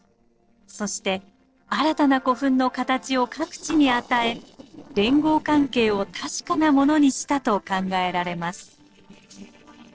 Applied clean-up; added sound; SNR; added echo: neural separator model SepFormer DNS4.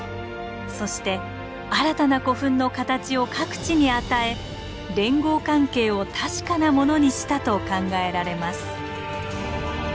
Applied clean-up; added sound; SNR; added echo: none; none; none; none.